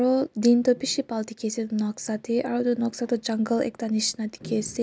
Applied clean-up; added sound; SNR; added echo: none; none; none; none.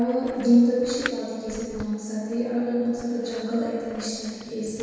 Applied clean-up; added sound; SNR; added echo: none; Scissors; 18 dB; reverberation time 1.9 s.